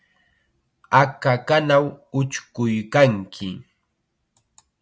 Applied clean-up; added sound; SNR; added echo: none; none; none; none.